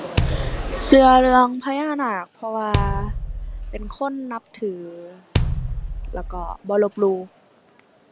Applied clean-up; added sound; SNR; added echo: none; Bass drum; 4 dB; none.